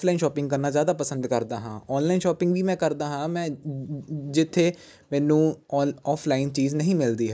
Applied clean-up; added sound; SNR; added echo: neural mask model Resemble Enhance denoiser.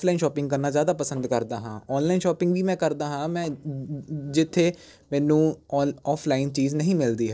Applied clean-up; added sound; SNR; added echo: neural separator model SepFormer DNS4.